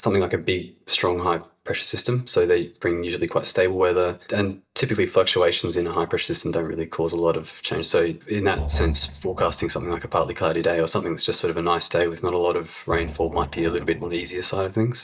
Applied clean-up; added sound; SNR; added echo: neural mask model DeepFilterNet 3.